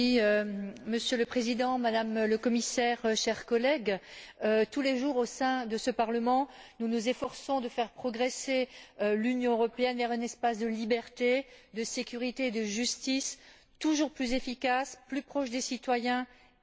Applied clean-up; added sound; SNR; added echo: none; none; none; none.